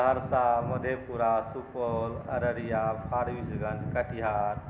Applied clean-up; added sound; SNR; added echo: none; none; none; none.